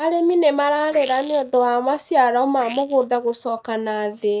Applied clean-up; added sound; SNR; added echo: neural mask model DeepFilterNet 3.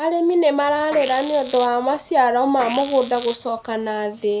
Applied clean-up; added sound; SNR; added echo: none; Fart; 17 dB; none.